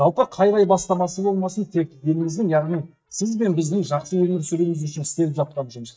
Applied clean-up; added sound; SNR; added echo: neural mask model DeepFilterNet 3.